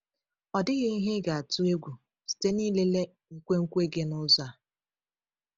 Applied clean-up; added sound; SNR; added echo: none; none; none; none.